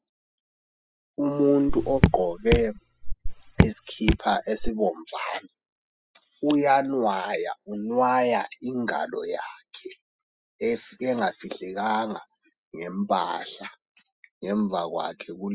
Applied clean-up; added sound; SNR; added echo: classical method spectral subtraction.